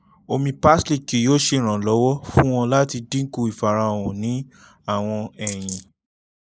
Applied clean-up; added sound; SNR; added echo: neural mask model Resemble Enhance denoiser.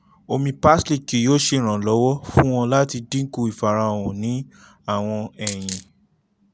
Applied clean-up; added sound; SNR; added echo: none; Coin (dropping); 10 dB; none.